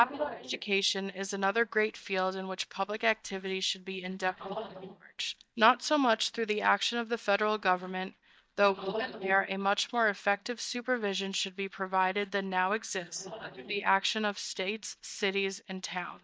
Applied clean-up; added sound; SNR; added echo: neural mask model DeepFilterNet 3.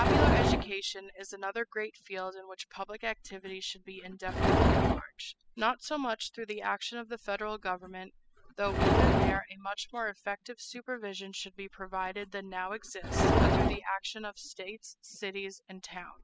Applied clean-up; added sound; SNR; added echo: classical method spectral subtraction.